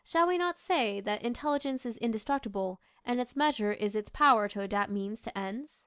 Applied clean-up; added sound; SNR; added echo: none; none; none; none.